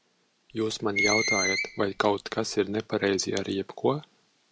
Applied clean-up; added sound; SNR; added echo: none; Screech; 2 dB; none.